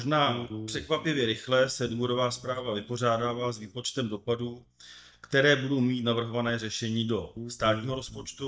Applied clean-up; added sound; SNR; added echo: neural mask model DeepFilterNet 3.